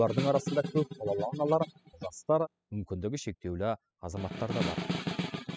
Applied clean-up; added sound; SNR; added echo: classical method spectral subtraction.